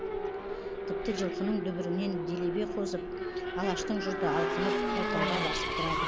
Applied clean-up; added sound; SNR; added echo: none; Race car, auto racing / Accelerating, revving, vroom; -2 dB; none.